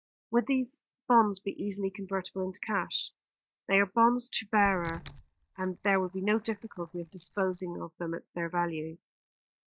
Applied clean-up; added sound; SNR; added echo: neural mask model DeepFilterNet 3.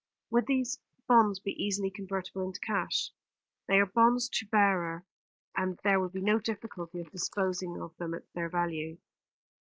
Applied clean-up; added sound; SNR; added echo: neural mask model Resemble Enhance denoiser.